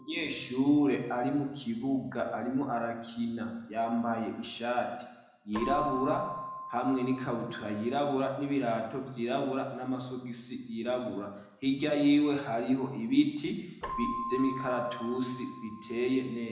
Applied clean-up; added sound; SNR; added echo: none; Keyboard (musical); 13 dB; reverberation time 0.9 s.